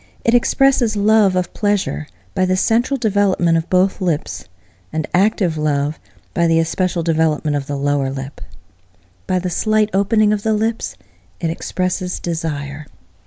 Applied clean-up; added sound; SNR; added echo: none; none; none; none.